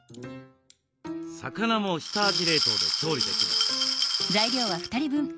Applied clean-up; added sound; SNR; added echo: none; Glass; -3 dB; none.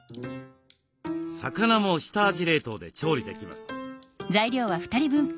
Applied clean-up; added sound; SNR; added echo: none; none; none; none.